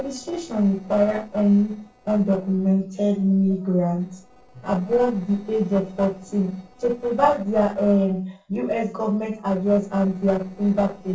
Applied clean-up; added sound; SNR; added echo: neural separator model SepFormer DNS4.